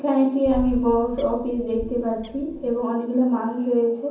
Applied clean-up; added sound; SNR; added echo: none; Bird; 13 dB; reverberation time 0.7 s.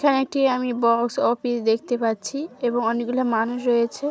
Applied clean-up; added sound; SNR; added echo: none; none; none; none.